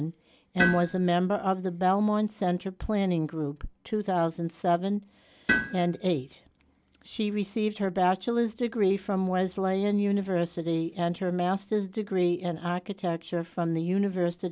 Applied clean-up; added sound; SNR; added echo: none; Tools; 8 dB; none.